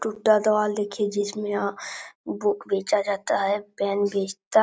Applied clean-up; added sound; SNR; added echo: none; none; none; none.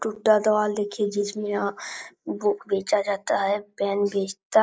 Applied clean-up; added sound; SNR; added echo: neural mask model Resemble Enhance denoiser.